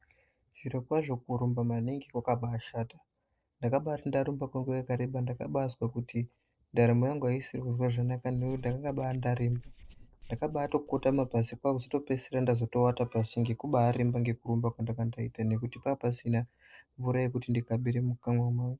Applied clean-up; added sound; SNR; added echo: neural separator model SepFormer DNS4.